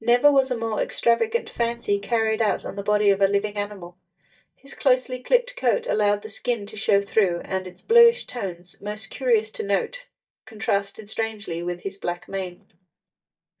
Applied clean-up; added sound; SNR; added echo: neural mask model DeepFilterNet 3.